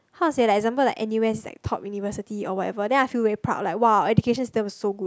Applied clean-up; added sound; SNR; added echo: none; none; none; none.